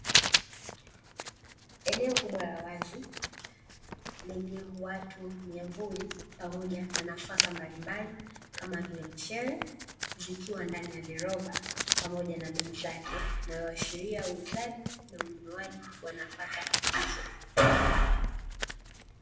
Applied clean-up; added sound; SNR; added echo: none; Writing; 2 dB; reverberation time 0.7 s.